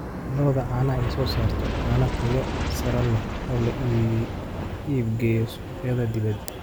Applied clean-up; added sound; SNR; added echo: none; Aircraft; 3 dB; none.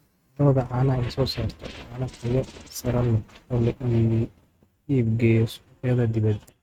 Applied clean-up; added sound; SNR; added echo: neural mask model RNNoise.